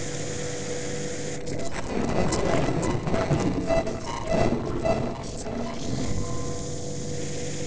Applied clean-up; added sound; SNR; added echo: neural separator model SepFormer DNS4.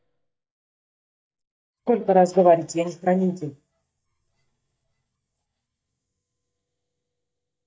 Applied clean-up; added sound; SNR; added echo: neural mask model DeepFilterNet 3.